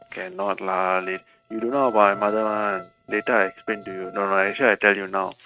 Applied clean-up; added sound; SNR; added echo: neural mask model RNNoise.